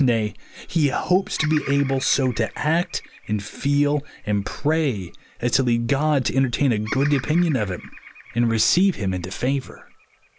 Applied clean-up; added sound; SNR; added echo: none; Bird vocalization, bird call, bird song; 19 dB; none.